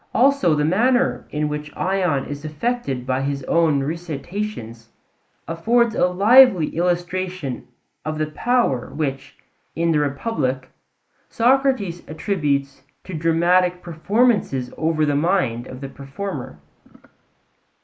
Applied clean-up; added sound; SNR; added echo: neural mask model Resemble Enhance denoiser.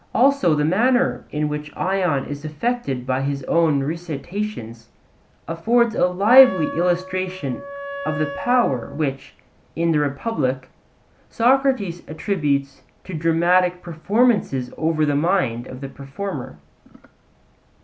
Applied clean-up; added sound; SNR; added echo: none; Wind instrument, woodwind instrument; 10 dB; none.